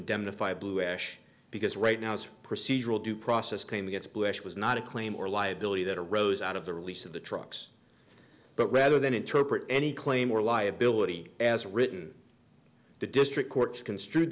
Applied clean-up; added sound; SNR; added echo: none; none; none; none.